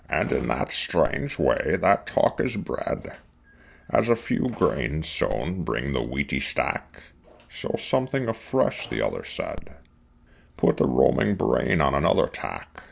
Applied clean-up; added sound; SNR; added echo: none; Telephone; 19 dB; none.